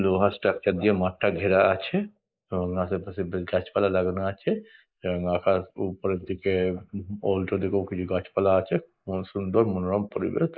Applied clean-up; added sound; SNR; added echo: neural mask model Resemble Enhance denoiser.